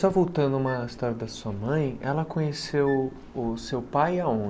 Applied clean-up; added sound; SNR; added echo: none; Wind instrument, woodwind instrument; 20 dB; none.